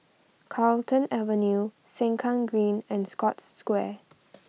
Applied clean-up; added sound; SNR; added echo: none; none; none; none.